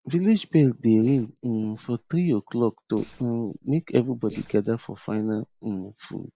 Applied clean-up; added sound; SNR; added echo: neural mask model Resemble Enhance denoiser.